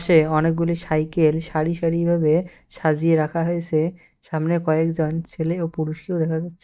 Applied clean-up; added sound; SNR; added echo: neural mask model DeepFilterNet 3.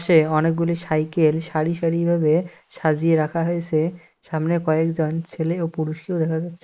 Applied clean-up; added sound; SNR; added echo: neural mask model Resemble Enhance denoiser.